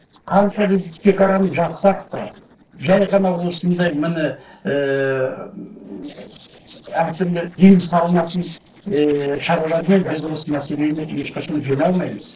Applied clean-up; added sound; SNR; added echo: neural separator model SepFormer DNS4.